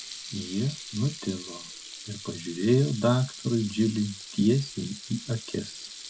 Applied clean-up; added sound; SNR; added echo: none; Sink (filling or washing) / Water tap, faucet; 13 dB; none.